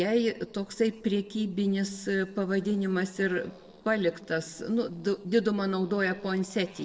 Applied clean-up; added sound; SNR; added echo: neural separator model SepFormer DNS4.